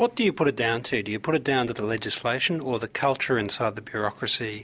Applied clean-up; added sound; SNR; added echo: none; none; none; none.